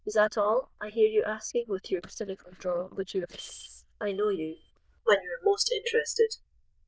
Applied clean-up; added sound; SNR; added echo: neural diffusion model UNIVERSE++.